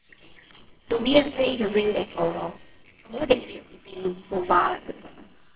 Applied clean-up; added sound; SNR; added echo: neural separator model SepFormer WHAMR!.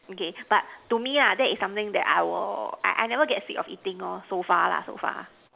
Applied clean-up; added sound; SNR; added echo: none; none; none; none.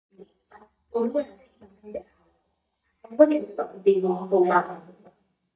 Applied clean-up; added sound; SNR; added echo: neural mask model DeepFilterNet 3.